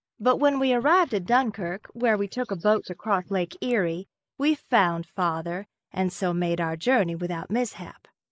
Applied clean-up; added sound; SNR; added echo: neural mask model Resemble Enhance denoiser.